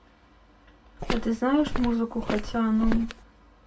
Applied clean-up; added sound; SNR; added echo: none; Walk, footsteps; 3 dB; reverberation time 0.1 s.